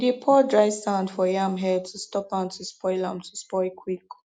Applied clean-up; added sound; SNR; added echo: none; none; none; none.